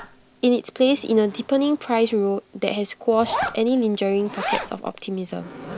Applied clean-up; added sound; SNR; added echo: none; Zipper (clothing); 11 dB; none.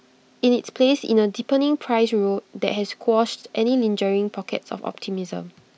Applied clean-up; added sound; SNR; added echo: none; none; none; none.